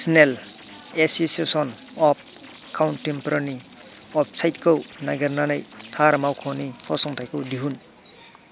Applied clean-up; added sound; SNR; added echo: none; none; none; none.